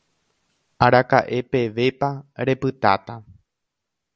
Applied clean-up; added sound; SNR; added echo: none; none; none; none.